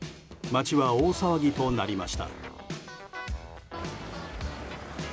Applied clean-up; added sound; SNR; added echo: none; none; none; none.